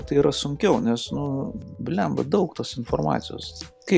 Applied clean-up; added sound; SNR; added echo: none; none; none; none.